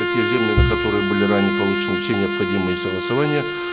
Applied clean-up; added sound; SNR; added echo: none; Bowed string instrument; 2 dB; none.